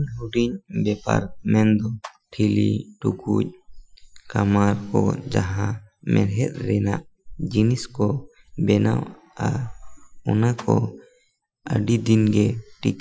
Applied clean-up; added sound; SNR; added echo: classical method Wiener filter.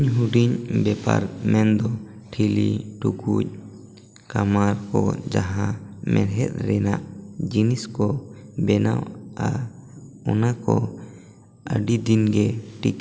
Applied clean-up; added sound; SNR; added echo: none; none; none; none.